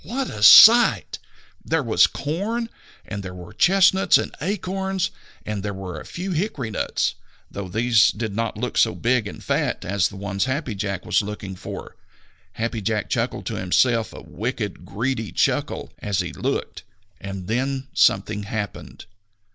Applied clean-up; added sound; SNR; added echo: none; none; none; none.